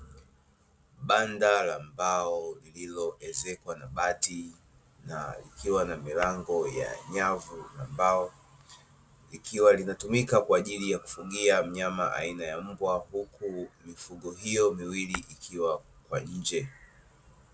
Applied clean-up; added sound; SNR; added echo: none; Tap / Glass; 15 dB; none.